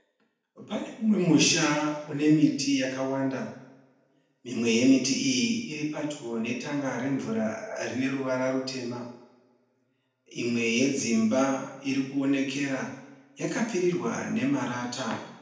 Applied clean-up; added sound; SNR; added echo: none; none; none; reverberation time 0.9 s.